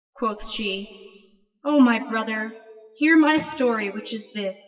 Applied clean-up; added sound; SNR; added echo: classical method WPE with log-MMSE.